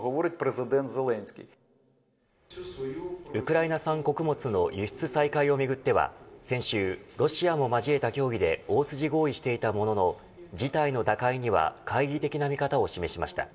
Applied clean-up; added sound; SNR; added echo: none; none; none; reverberation time 0.5 s.